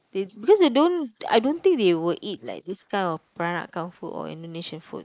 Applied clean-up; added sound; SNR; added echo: neural mask model Resemble Enhance denoiser.